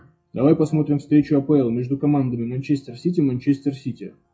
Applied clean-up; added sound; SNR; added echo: classical method WPE with log-MMSE.